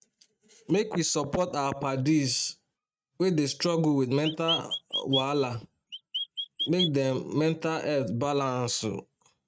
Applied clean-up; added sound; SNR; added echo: neural mask model RNNoise.